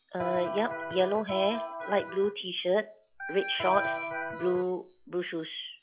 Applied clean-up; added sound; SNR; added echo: classical method log-MMSE.